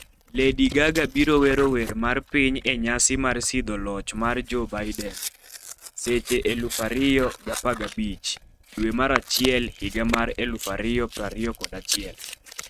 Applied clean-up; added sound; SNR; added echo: neural mask model RNNoise.